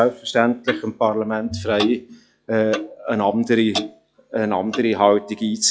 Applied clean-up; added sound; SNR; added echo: classical method log-MMSE.